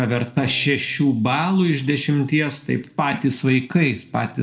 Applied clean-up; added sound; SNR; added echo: neural separator model SepFormer DNS4.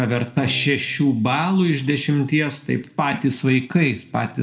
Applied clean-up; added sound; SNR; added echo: none; Bowed string instrument; 18 dB; reverberation time 0.9 s.